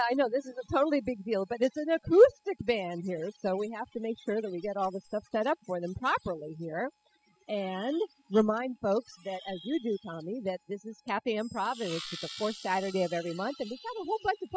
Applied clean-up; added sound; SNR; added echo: classical method spectral subtraction.